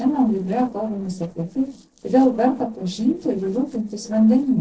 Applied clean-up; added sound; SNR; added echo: neural separator model SepFormer DNS4.